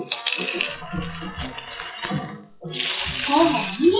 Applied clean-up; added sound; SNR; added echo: classical method WPE with log-MMSE.